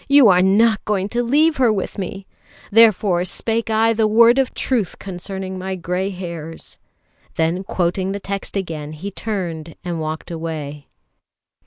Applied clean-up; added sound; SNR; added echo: none; none; none; none.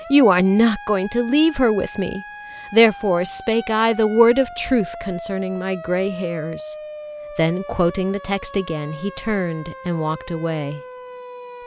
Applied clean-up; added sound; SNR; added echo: none; Siren; 15 dB; none.